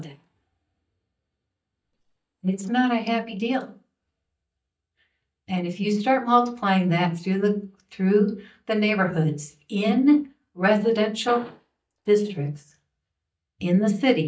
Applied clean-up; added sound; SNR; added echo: neural mask model DeepFilterNet 3.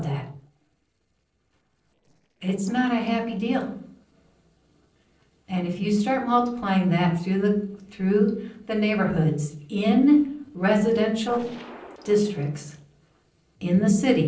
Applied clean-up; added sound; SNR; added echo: neural separator model SepFormer DNS4.